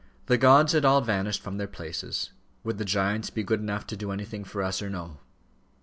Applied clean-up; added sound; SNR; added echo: none; none; none; none.